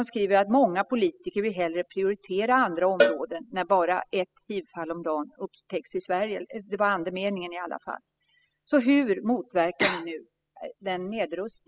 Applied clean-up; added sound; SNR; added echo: classical method spectral subtraction.